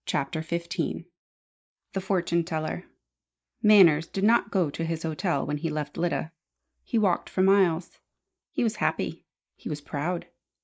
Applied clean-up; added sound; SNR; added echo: neural mask model Resemble Enhance denoiser.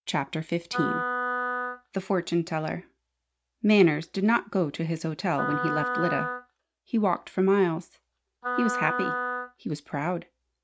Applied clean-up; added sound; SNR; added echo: neural mask model RNNoise.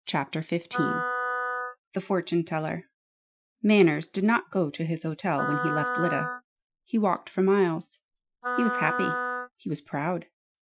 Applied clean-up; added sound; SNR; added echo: classical method Wiener filter.